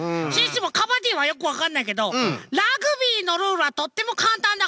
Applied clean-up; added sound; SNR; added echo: none; none; none; none.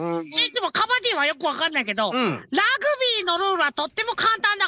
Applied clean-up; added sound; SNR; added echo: neural mask model Resemble Enhance denoiser.